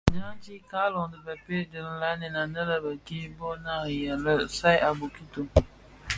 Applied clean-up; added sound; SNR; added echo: none; none; none; none.